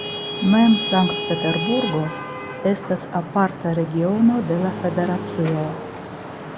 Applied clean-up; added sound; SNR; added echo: none; Traffic noise, roadway noise / Vehicle horn, car horn, honking; 8 dB; none.